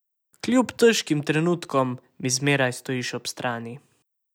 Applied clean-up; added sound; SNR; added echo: none; none; none; none.